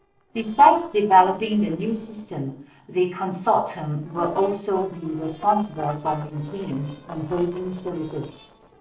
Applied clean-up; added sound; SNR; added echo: neural separator model SepFormer DNS4.